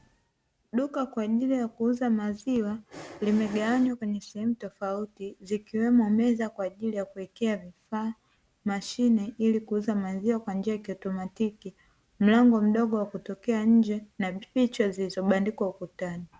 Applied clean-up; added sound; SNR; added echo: none; none; none; none.